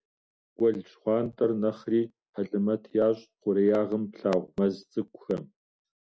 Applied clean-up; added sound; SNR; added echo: none; none; none; none.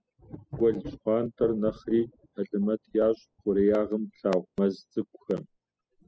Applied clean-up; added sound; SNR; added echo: classical method spectral subtraction.